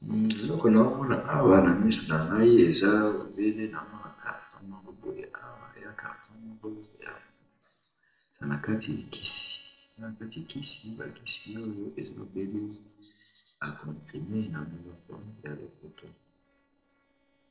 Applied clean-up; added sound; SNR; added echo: neural separator model SepFormer DNS4.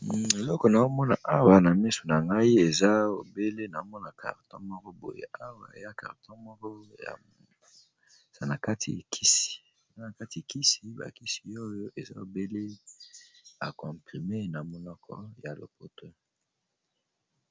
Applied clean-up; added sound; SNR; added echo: none; none; none; none.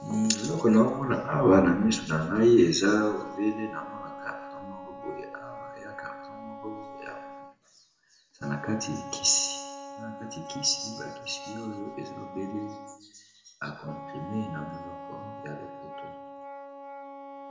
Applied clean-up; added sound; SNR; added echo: none; Wind instrument, woodwind instrument; 13 dB; reverberation time 1.0 s.